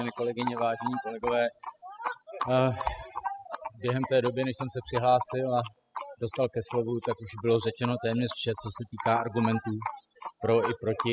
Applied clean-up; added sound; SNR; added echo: classical method spectral subtraction.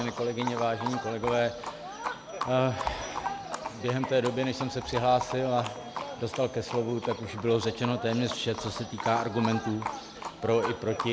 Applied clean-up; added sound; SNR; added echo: none; Livestock, farm animals, working animals; 7 dB; none.